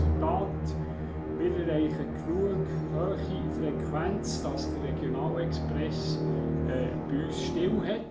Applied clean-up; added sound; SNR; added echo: none; Musical instrument; -3 dB; reverberation time 0.4 s.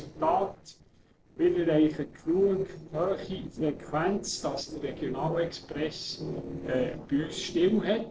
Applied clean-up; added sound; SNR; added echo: neural separator model SepFormer DNS4.